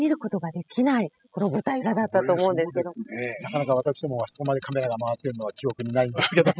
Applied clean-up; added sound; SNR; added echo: classical method spectral subtraction.